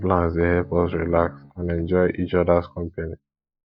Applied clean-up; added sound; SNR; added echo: neural mask model DeepFilterNet 3.